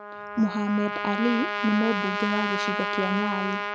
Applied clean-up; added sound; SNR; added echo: none; Trumpet; 2 dB; none.